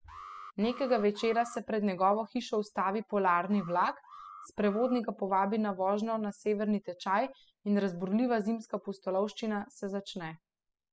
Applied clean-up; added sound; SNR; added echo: classical method spectral subtraction.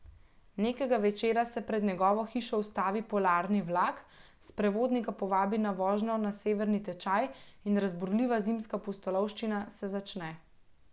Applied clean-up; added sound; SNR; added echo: none; none; none; none.